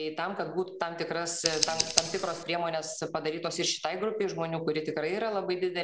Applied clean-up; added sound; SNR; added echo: none; Scissors; 7 dB; none.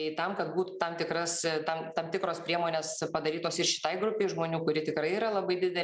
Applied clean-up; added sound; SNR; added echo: none; none; none; none.